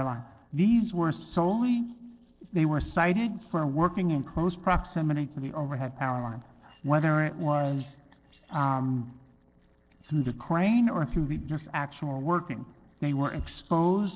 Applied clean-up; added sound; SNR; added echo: neural separator model SepFormer DNS4.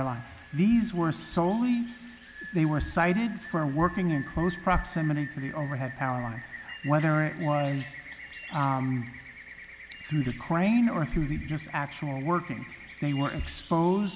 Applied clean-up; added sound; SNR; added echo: none; Rain; 16 dB; none.